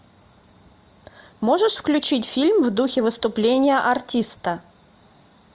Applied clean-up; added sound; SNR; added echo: none; none; none; none.